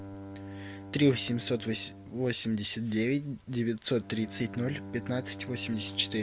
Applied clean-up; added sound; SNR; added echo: none; Bowed string instrument; 13 dB; none.